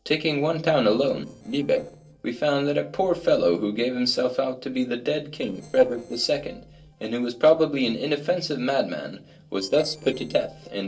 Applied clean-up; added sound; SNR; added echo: neural separator model SepFormer DNS4.